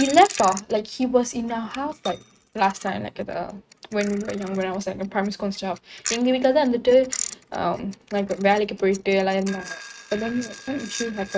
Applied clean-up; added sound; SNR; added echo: neural mask model RNNoise.